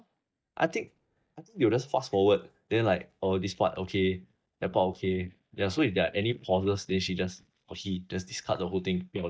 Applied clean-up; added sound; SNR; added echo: neural mask model DeepFilterNet 3.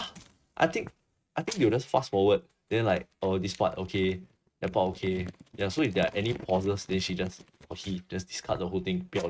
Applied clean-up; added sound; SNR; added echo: neural mask model RNNoise.